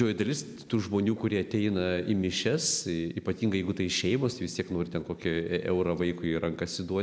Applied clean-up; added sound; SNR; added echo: none; none; none; none.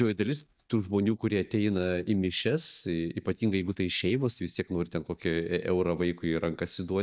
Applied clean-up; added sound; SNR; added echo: neural mask model DeepFilterNet 3.